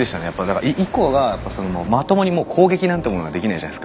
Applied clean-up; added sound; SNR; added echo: none; none; none; none.